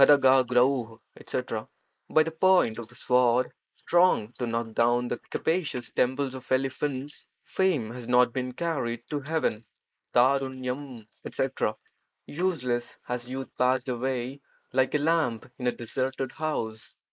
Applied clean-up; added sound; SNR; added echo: neural mask model Resemble Enhance denoiser.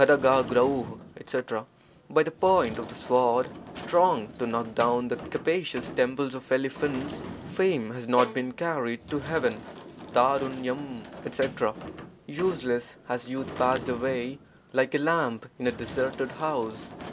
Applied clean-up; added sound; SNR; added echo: none; Sliding door / Slam + Bowed string instrument; 14 dB; none.